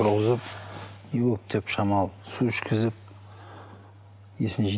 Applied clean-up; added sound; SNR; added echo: none; none; none; none.